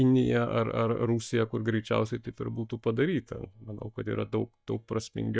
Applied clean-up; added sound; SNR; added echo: neural mask model DeepFilterNet 3.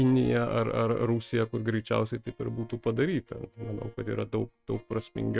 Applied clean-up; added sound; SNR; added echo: neural mask model RNNoise.